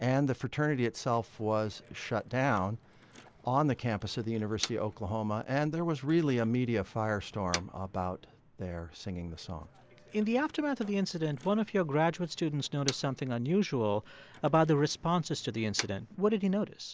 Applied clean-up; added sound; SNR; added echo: none; Motor vehicle (road); 17 dB; none.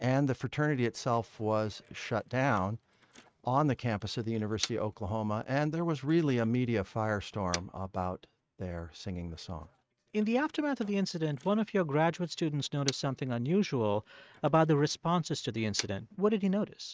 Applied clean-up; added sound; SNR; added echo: neural mask model RNNoise.